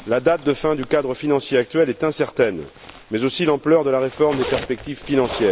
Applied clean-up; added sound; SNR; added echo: none; Zipper (clothing); 16 dB; none.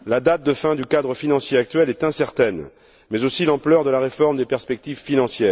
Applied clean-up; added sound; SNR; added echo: none; none; none; none.